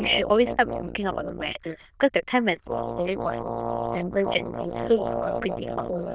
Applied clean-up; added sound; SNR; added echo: neural diffusion model UNIVERSE++.